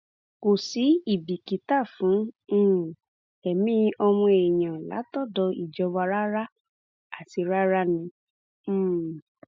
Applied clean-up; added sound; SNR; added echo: none; none; none; none.